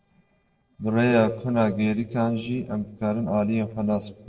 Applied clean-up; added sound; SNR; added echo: neural separator model SepFormer DNS4.